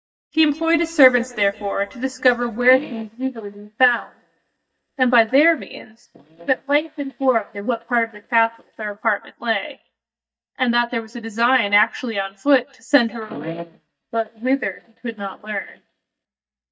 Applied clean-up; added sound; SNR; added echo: neural mask model DeepFilterNet 3.